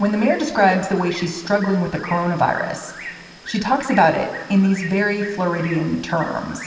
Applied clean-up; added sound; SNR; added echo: none; Bird; 16 dB; reverberation time 2.1 s.